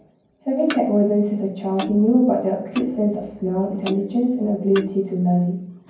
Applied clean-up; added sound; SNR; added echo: none; Clock; 17 dB; reverberation time 0.9 s.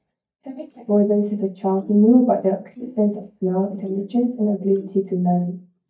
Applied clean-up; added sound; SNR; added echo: neural mask model DeepFilterNet 3.